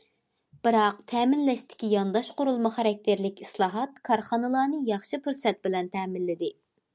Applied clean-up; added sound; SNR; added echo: none; none; none; none.